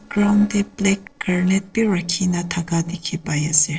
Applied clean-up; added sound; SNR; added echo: neural separator model SepFormer DNS4.